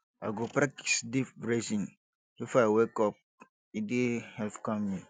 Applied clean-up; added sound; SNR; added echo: none; none; none; none.